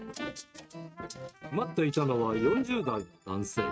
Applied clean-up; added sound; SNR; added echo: neural mask model RNNoise.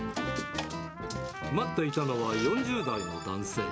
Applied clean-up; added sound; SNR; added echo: none; Trumpet; 8 dB; none.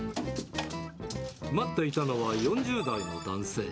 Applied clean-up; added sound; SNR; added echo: none; none; none; none.